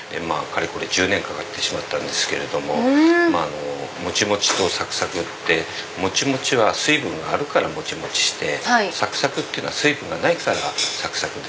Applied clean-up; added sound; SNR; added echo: none; none; none; none.